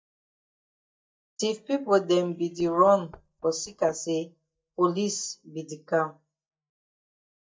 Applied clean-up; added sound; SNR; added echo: neural mask model DeepFilterNet 3.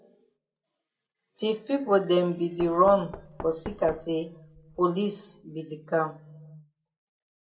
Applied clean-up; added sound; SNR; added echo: none; Knock; 15 dB; reverberation time 0.2 s.